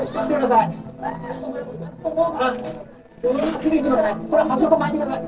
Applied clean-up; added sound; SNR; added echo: neural separator model SepFormer DNS4.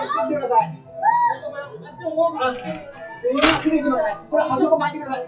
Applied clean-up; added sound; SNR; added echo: classical method WPE with log-MMSE.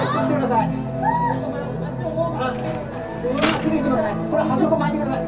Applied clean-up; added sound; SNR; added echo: none; Mechanisms; 11 dB; reverberation time 0.3 s.